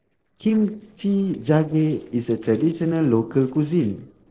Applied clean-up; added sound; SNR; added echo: neural separator model SepFormer DNS4.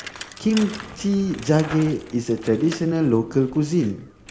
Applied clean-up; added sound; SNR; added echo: none; Bicycle; 16 dB; none.